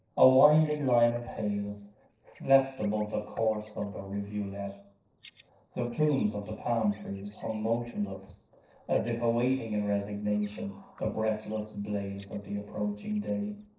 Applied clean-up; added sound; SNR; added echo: neural separator model SepFormer DNS4.